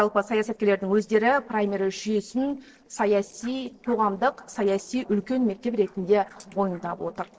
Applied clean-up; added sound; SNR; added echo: neural separator model SepFormer DNS4.